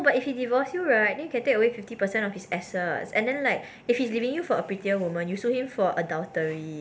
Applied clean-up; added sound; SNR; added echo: none; none; none; none.